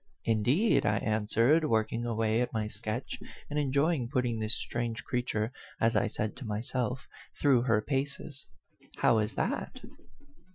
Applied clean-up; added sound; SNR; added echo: classical method Wiener filter.